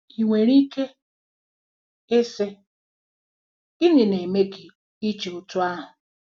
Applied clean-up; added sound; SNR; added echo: none; none; none; none.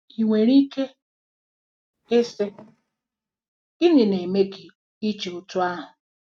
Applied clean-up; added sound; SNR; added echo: neural mask model RNNoise.